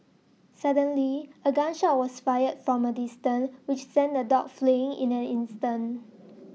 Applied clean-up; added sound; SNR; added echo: none; none; none; none.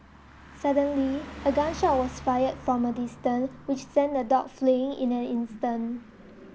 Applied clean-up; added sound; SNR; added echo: none; Car passing by; 17 dB; none.